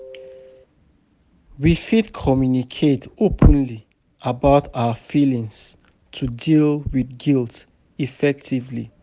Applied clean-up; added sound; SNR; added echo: none; none; none; none.